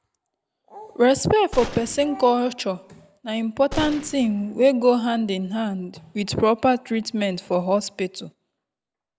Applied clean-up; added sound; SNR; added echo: none; Gunshot, gunfire; 13 dB; none.